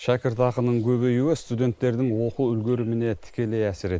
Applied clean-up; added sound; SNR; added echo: neural mask model Resemble Enhance denoiser.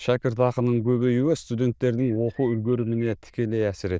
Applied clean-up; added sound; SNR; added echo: neural diffusion model UNIVERSE++.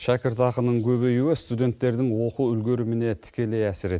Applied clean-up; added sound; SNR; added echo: none; none; none; none.